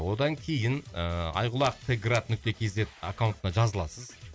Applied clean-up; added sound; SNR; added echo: none; none; none; none.